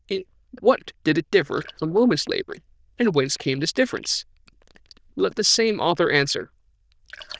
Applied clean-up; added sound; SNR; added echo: neural diffusion model UNIVERSE++.